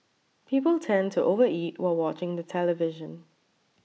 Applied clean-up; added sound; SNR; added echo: none; none; none; none.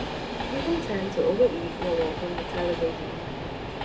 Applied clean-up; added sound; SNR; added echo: none; Train; 4 dB; reverberation time 0.2 s.